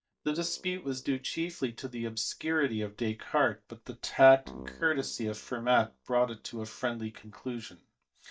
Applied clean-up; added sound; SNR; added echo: neural mask model DeepFilterNet 3.